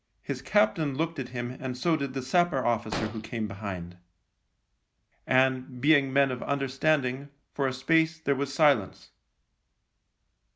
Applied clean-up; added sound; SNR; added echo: none; Explosion; 9 dB; none.